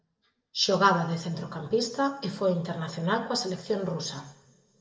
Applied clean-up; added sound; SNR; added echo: none; none; none; reverberation time 1.2 s.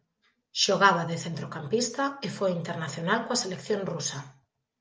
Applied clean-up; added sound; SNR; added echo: none; none; none; none.